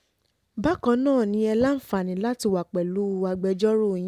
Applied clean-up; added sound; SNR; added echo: none; none; none; none.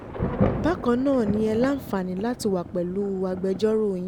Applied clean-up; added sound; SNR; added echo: none; Thunder / Rain; 6 dB; none.